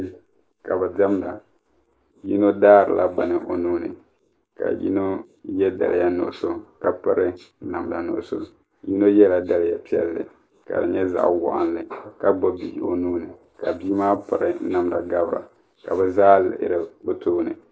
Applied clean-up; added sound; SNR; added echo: neural mask model Resemble Enhance denoiser.